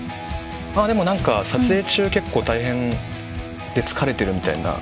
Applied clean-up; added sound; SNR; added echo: none; Computer keyboard; 16 dB; none.